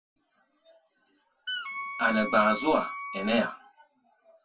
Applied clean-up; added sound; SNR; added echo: none; Wind instrument, woodwind instrument; 7 dB; reverberation time 0.1 s.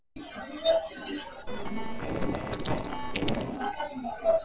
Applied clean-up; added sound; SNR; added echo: neural separator model SepFormer DNS4.